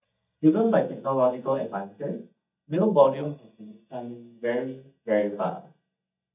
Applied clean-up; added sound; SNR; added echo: neural mask model DeepFilterNet 3.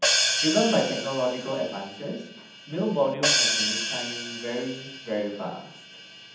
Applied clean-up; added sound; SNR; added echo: none; Hi-hat; 0 dB; reverberation time 0.8 s.